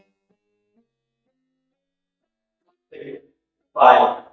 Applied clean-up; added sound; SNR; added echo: neural mask model DeepFilterNet 3.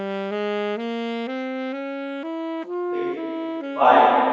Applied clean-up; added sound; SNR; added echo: none; Wind instrument, woodwind instrument; 3 dB; reverberation time 2.1 s.